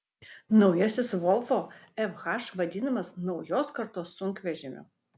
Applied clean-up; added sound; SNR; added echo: none; none; none; none.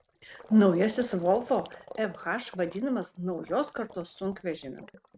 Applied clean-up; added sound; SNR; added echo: neural mask model RNNoise.